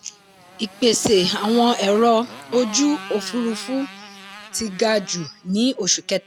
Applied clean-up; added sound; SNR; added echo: none; Motorcycle; 17 dB; none.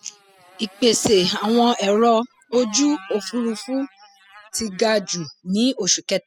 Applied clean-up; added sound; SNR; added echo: classical method spectral subtraction.